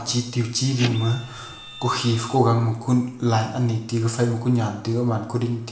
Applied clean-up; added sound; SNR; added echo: none; Printer; 13 dB; reverberation time 0.7 s.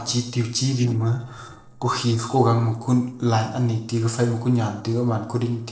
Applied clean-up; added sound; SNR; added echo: neural separator model SepFormer DNS4.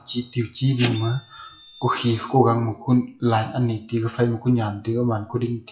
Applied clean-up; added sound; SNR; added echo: classical method WPE with log-MMSE.